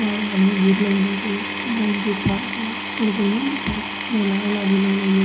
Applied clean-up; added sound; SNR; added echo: none; Power tool; 5 dB; reverberation time 0.4 s.